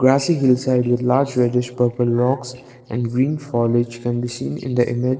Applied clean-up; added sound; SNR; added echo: neural separator model SepFormer DNS4.